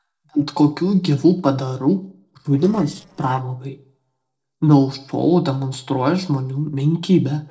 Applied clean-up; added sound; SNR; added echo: neural separator model SepFormer DNS4.